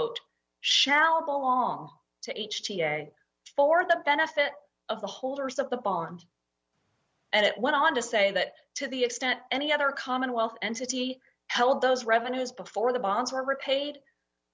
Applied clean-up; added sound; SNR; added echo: none; none; none; none.